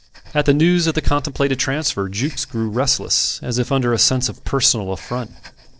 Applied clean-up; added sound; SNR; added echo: neural separator model SepFormer DNS4.